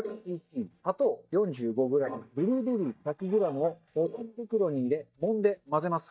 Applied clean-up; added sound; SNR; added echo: neural mask model DeepFilterNet 3.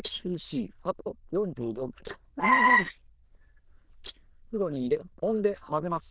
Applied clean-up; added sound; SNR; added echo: neural diffusion model UNIVERSE++.